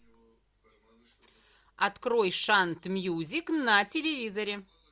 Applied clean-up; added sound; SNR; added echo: none; none; none; none.